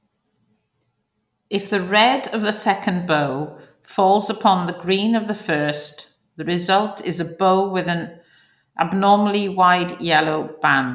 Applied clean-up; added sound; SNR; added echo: none; none; none; none.